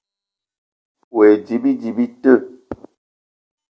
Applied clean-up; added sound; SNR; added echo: none; none; none; none.